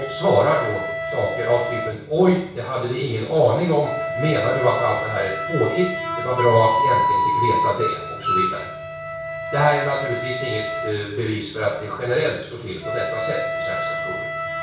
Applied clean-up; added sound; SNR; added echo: none; Wind instrument, woodwind instrument; 3 dB; reverberation time 0.6 s.